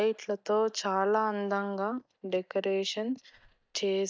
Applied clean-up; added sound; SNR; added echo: neural mask model DeepFilterNet 3.